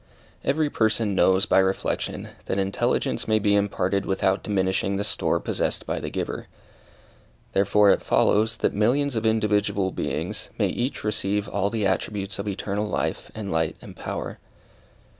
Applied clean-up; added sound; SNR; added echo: none; none; none; none.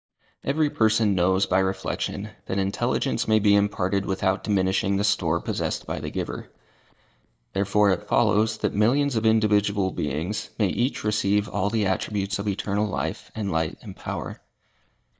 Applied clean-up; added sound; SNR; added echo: neural mask model DeepFilterNet 3.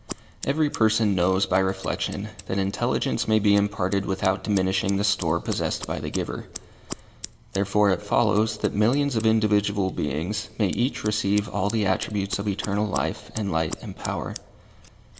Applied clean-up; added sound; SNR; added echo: none; Scissors; 18 dB; reverberation time 0.8 s.